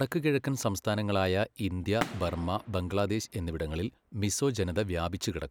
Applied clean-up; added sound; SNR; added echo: none; Fireworks; 16 dB; none.